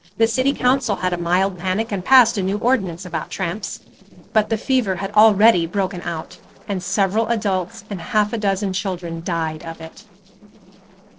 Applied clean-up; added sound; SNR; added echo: neural separator model SepFormer DNS4.